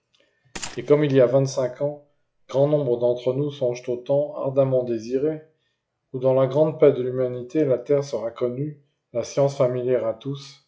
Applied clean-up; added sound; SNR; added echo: classical method log-MMSE.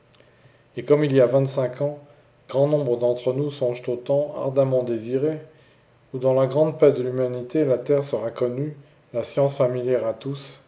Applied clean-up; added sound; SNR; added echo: none; none; none; none.